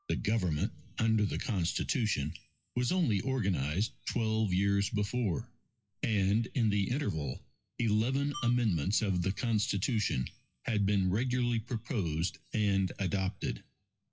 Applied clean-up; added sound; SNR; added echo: classical method WPE with log-MMSE.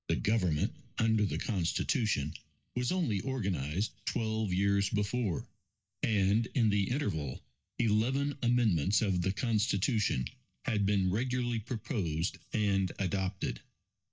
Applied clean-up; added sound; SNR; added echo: neural mask model DeepFilterNet 3.